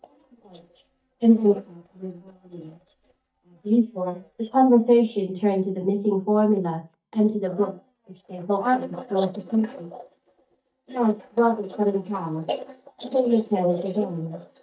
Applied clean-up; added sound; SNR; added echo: neural mask model DeepFilterNet 3.